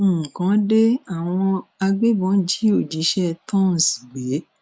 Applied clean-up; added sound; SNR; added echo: none; none; none; none.